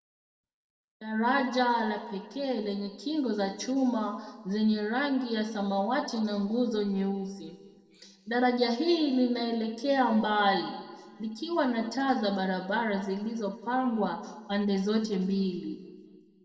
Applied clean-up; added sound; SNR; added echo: none; none; none; reverberation time 1.6 s.